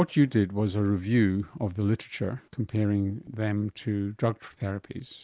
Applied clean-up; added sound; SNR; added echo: none; none; none; none.